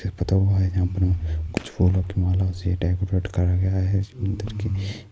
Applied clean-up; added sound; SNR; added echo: none; Fireworks; 17 dB; none.